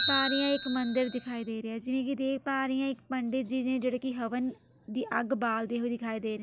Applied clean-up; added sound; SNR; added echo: none; Bicycle; 0 dB; none.